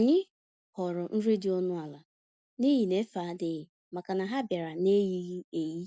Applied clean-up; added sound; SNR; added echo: none; none; none; none.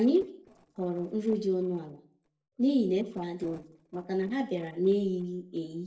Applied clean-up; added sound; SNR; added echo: neural separator model SepFormer DNS4.